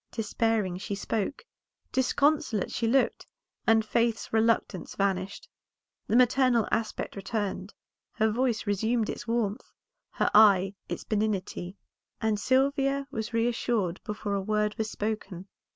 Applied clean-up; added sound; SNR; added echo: none; none; none; none.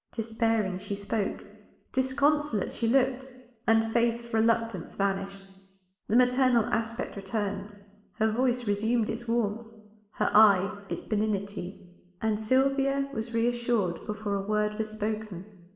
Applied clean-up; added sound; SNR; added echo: none; none; none; reverberation time 1.0 s.